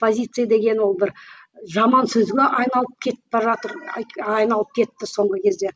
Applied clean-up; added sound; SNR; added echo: none; none; none; none.